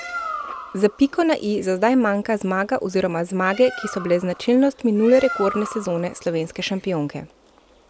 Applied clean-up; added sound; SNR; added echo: none; Bird; 15 dB; none.